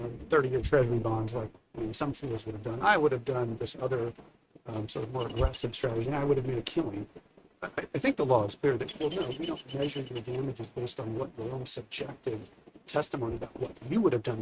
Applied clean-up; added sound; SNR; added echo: neural mask model RNNoise.